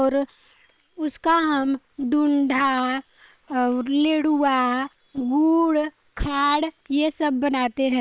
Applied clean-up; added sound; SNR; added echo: neural separator model SepFormer WHAM!.